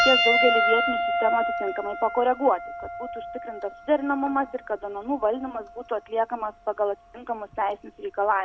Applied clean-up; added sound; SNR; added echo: none; Piano; 2 dB; none.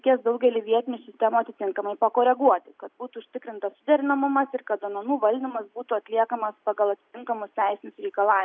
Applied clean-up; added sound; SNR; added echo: none; none; none; none.